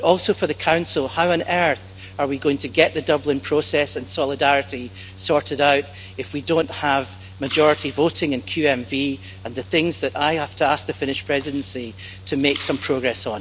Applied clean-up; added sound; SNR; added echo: none; Mechanical fan; 18 dB; none.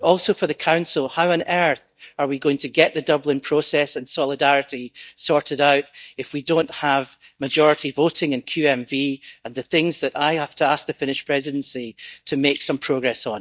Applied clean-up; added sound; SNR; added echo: neural mask model DeepFilterNet 3.